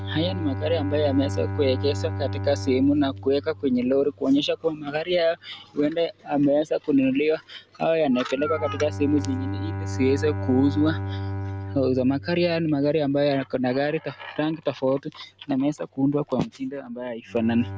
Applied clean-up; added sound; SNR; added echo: none; Bowed string instrument; 9 dB; none.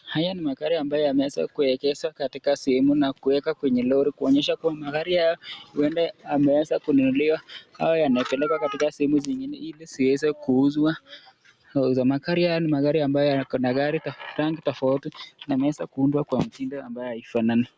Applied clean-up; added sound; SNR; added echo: none; none; none; none.